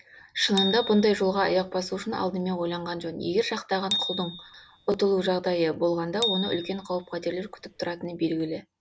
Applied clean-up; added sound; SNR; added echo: none; Bicycle bell; 9 dB; none.